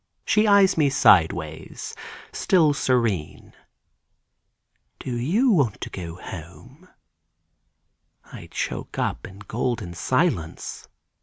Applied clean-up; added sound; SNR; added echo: none; none; none; none.